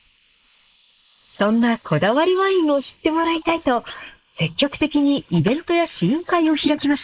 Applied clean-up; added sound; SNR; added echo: neural mask model Resemble Enhance denoiser.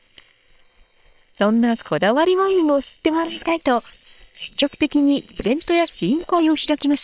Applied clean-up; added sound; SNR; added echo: neural separator model SepFormer WHAM!.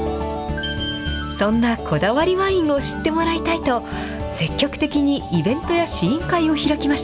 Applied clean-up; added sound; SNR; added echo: none; none; none; none.